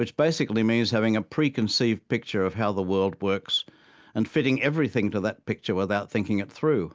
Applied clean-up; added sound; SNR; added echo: none; none; none; none.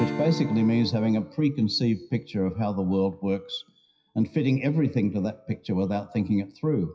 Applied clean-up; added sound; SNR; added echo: classical method WPE with log-MMSE.